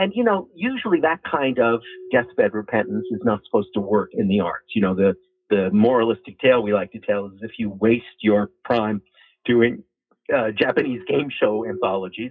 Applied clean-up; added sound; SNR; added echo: classical method WPE with log-MMSE.